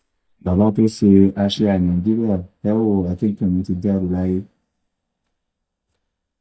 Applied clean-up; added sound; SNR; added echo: neural mask model DeepFilterNet 3.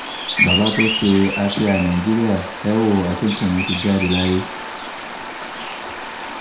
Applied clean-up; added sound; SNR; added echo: none; Bird vocalization, bird call, bird song; 5 dB; reverberation time 0.6 s.